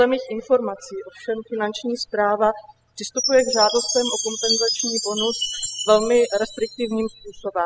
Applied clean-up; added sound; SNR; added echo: classical method spectral subtraction.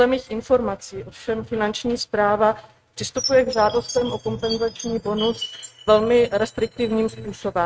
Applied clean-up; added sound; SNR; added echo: neural mask model RNNoise.